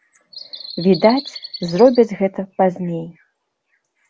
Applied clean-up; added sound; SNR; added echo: none; Bird vocalization, bird call, bird song; 18 dB; none.